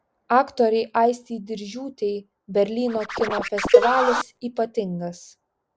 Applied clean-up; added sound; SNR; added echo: none; Scratching (performance technique) + Cowbell; -2 dB; none.